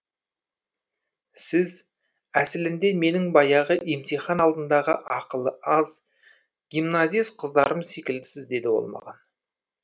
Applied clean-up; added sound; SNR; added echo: none; none; none; none.